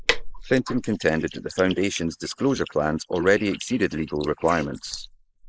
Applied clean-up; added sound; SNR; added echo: neural mask model Resemble Enhance denoiser.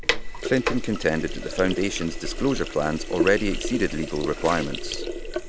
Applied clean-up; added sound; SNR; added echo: none; Sink (filling or washing); 3 dB; none.